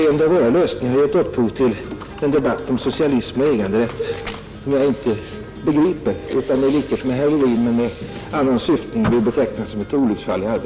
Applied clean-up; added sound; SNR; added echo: none; Acoustic guitar; 20 dB; none.